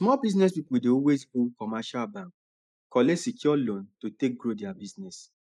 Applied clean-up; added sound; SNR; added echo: neural mask model Resemble Enhance denoiser.